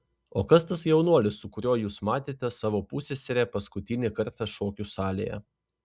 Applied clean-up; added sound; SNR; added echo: none; none; none; none.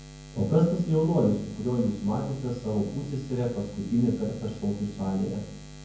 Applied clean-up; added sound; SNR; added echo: none; Buzz; 17 dB; reverberation time 0.9 s.